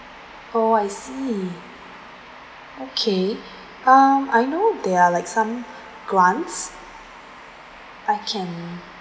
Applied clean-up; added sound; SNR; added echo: none; none; none; none.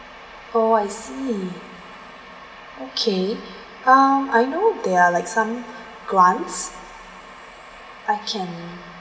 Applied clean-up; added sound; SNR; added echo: none; none; none; reverberation time 2.2 s.